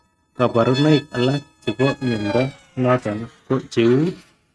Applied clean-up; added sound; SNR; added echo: neural mask model RNNoise.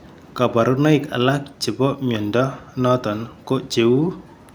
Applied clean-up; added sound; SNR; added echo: none; none; none; none.